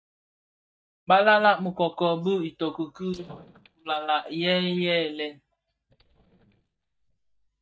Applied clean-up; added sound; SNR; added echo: neural mask model DeepFilterNet 3.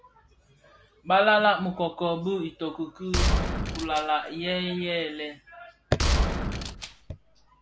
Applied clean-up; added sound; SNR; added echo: none; Gunshot, gunfire; -1 dB; none.